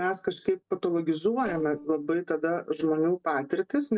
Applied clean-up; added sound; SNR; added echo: neural separator model SepFormer DNS4.